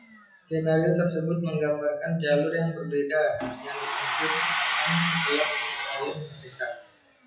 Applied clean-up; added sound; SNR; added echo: classical method WPE with log-MMSE.